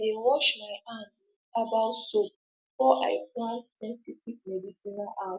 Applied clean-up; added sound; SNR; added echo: none; none; none; none.